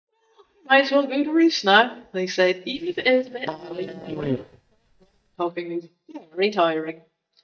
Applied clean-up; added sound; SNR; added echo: neural mask model DeepFilterNet 3.